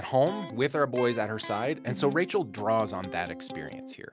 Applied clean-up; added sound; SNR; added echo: none; Electric guitar; 13 dB; none.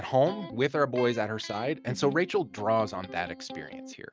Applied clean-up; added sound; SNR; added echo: neural mask model RNNoise.